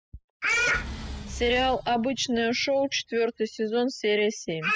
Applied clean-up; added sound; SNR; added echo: classical method spectral subtraction.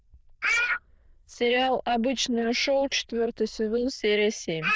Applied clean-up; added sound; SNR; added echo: neural diffusion model UNIVERSE++.